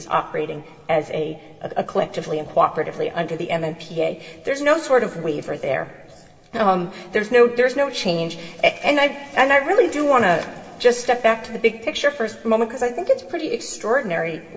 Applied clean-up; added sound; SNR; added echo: none; none; none; reverberation time 1.7 s.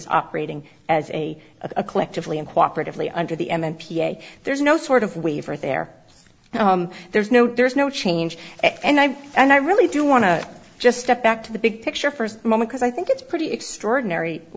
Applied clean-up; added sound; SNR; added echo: none; none; none; none.